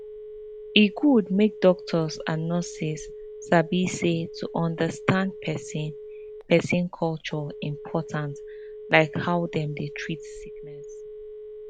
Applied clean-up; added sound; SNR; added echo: none; Telephone; 14 dB; none.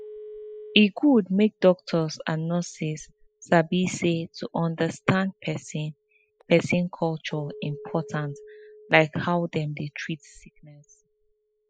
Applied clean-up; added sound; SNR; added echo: classical method spectral subtraction.